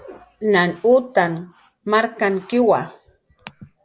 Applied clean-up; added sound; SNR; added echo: none; none; none; none.